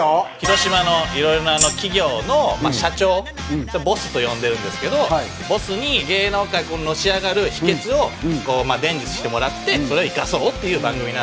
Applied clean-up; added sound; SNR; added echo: none; Tambourine; 2 dB; none.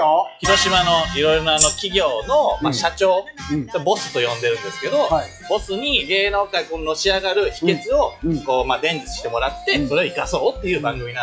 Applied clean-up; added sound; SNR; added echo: classical method log-MMSE.